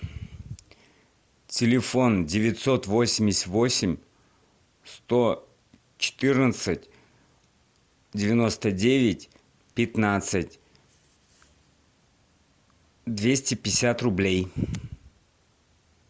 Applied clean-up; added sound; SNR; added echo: none; none; none; none.